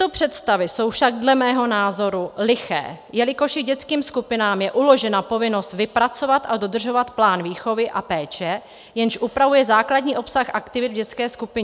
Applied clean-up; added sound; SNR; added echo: none; none; none; none.